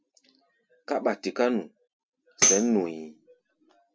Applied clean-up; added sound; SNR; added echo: none; Tambourine; -2 dB; none.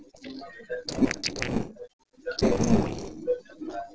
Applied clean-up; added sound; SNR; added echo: neural separator model SepFormer DNS4.